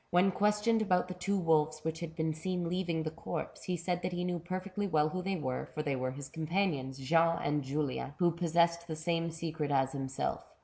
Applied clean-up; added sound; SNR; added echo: none; none; none; none.